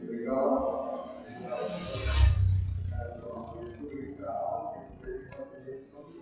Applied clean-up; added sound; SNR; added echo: classical method WPE with log-MMSE.